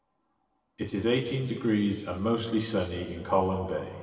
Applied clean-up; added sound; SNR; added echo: none; none; none; reverberation time 1.6 s.